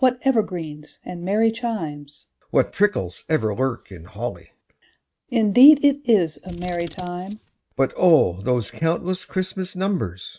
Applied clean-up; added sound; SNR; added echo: neural mask model RNNoise.